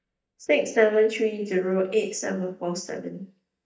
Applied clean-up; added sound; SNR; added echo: neural mask model DeepFilterNet 3.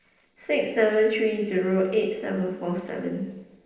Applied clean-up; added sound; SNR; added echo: neural separator model SepFormer DNS4.